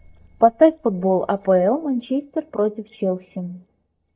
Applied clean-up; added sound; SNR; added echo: neural mask model DeepFilterNet 3.